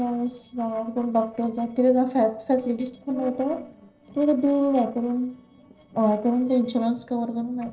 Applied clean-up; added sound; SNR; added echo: neural separator model SepFormer DNS4.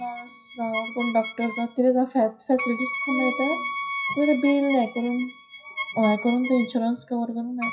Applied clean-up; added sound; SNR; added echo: classical method WPE with log-MMSE.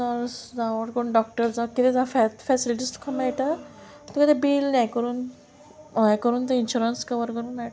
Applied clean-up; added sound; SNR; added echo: none; none; none; none.